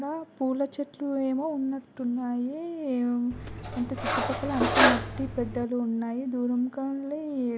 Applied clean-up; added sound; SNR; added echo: none; Cutlery, silverware; -2 dB; none.